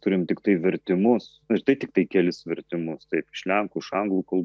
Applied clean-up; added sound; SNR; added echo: none; none; none; none.